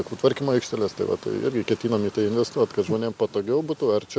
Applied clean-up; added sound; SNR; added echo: none; none; none; none.